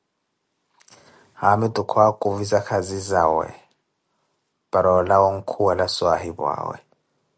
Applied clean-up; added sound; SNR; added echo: none; none; none; none.